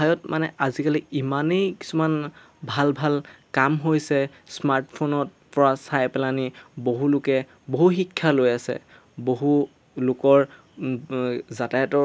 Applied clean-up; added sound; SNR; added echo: none; none; none; none.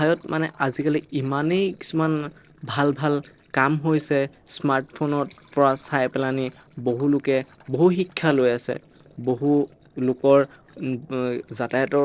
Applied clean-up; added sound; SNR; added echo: neural separator model SepFormer DNS4.